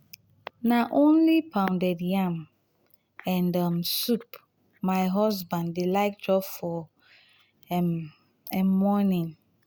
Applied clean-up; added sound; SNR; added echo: none; none; none; none.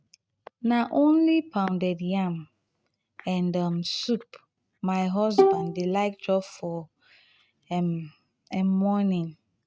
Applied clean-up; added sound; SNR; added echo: neural mask model RNNoise.